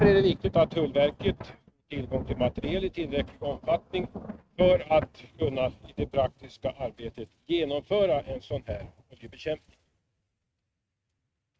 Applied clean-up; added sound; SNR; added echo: neural mask model RNNoise.